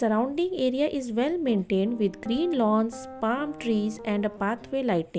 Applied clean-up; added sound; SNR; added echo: none; Piano; 17 dB; none.